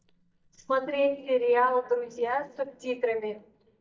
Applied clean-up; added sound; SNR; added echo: neural mask model DeepFilterNet 3.